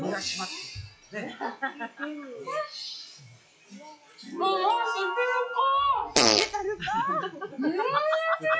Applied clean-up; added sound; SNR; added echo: classical method log-MMSE.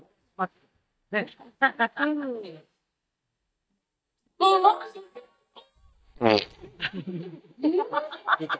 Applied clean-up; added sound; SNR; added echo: neural mask model DeepFilterNet 3.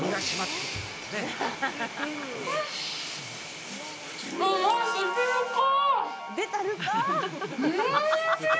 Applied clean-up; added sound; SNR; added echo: none; none; none; none.